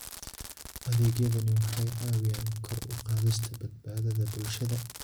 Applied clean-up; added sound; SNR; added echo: none; Fireworks; 14 dB; none.